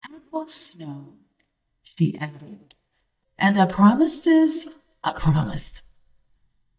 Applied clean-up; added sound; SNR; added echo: neural mask model DeepFilterNet 3.